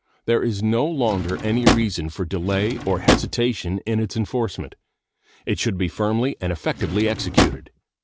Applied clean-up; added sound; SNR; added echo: none; Drawer open or close; 1 dB; none.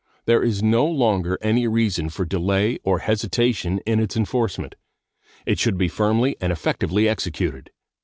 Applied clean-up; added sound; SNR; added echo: none; none; none; none.